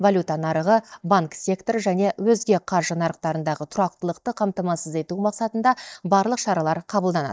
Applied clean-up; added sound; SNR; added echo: neural mask model DeepFilterNet 3.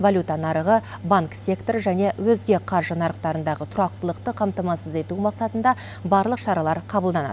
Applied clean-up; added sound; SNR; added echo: none; Mechanical fan; 16 dB; none.